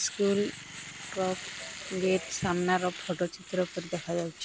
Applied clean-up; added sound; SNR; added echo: none; Domestic sounds, home sounds; 12 dB; none.